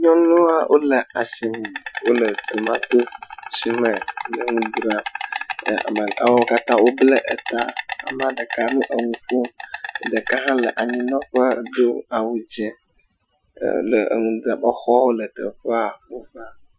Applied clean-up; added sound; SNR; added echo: classical method Wiener filter.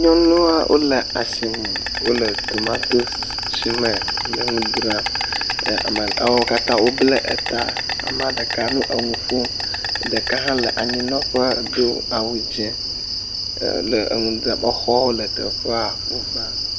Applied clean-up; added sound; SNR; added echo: none; Insect; 3 dB; none.